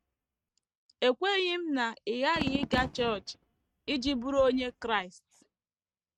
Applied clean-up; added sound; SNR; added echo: neural mask model RNNoise.